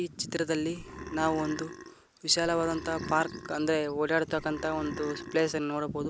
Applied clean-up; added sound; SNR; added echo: none; Burping, eructation; 13 dB; none.